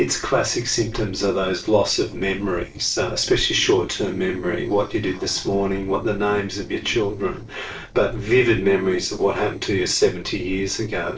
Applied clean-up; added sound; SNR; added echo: neural separator model SepFormer DNS4.